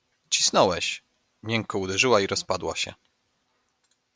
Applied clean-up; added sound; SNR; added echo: none; none; none; none.